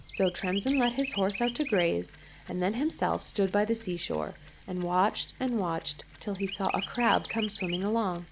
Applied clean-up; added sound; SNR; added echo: none; Chirp, tweet + Mechanisms; 12 dB; none.